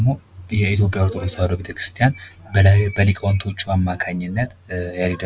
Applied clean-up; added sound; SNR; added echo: none; none; none; none.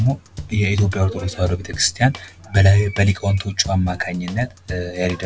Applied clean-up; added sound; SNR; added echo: none; Drum / Drum kit; 17 dB; none.